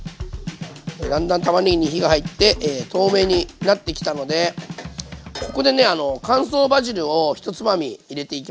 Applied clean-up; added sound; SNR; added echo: none; none; none; none.